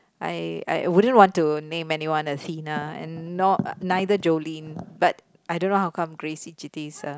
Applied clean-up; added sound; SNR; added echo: none; none; none; none.